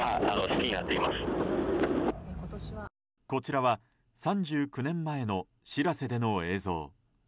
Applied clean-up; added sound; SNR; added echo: none; none; none; none.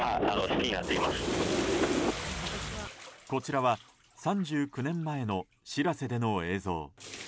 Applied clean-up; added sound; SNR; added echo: none; Bathtub (filling or washing); 12 dB; none.